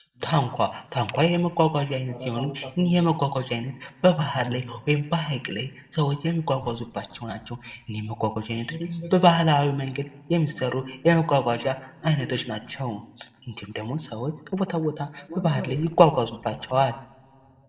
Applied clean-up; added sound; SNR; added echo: neural separator model SepFormer DNS4.